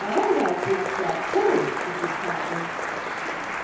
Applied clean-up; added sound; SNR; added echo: none; Applause; 2 dB; reverberation time 1.0 s.